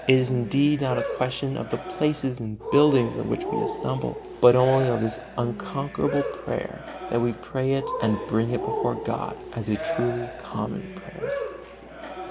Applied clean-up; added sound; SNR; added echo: none; Cheering; 8 dB; reverberation time 1.1 s.